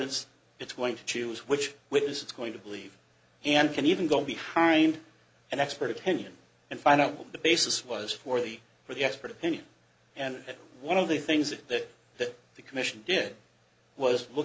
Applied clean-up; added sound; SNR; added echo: none; none; none; none.